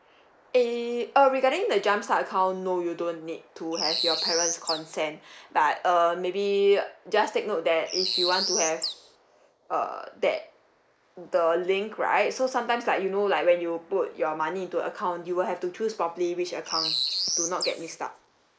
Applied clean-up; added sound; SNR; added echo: neural mask model Resemble Enhance denoiser.